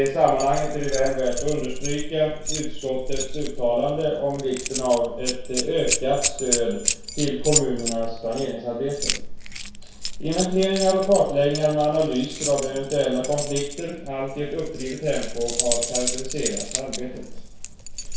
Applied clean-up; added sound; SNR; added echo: none; Keys jangling; 3 dB; reverberation time 0.6 s.